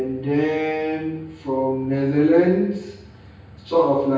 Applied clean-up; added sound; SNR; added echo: none; none; none; reverberation time 0.9 s.